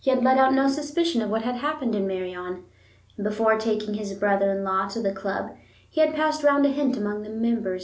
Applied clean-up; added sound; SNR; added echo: none; none; none; none.